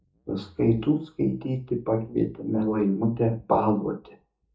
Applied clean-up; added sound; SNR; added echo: neural mask model DeepFilterNet 3.